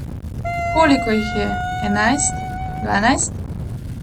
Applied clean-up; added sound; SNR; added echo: none; Wind instrument, woodwind instrument + Engine starting; 4 dB; none.